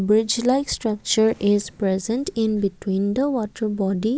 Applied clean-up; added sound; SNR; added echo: none; none; none; none.